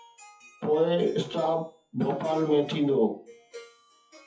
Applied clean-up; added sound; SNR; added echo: classical method WPE with log-MMSE.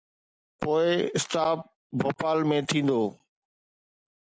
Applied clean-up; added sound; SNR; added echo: none; none; none; none.